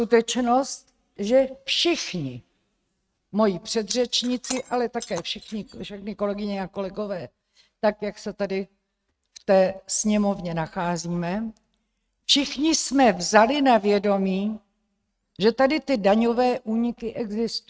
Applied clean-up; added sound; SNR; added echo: neural mask model RNNoise.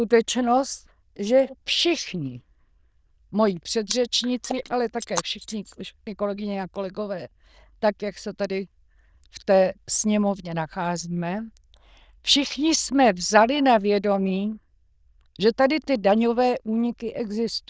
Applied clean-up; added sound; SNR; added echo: neural diffusion model UNIVERSE++.